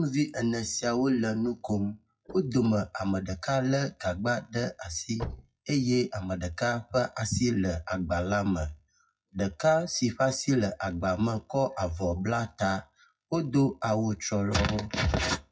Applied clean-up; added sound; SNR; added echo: classical method WPE with log-MMSE.